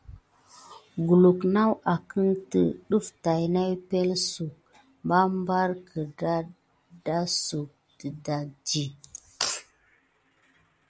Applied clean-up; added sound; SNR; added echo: none; none; none; none.